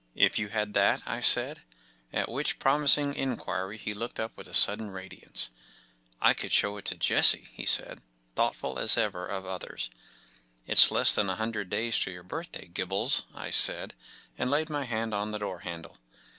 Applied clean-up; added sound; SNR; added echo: none; none; none; none.